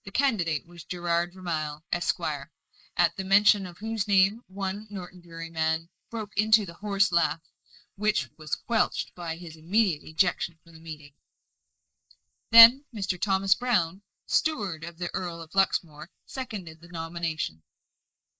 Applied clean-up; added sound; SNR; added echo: neural mask model Resemble Enhance denoiser.